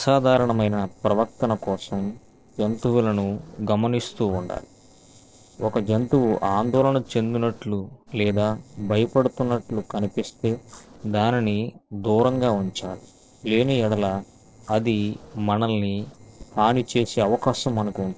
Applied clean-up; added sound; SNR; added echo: neural separator model SepFormer DNS4.